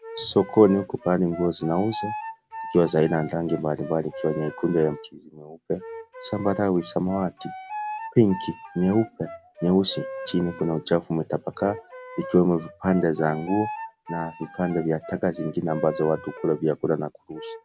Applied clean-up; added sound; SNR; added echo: none; Wind instrument, woodwind instrument; 13 dB; none.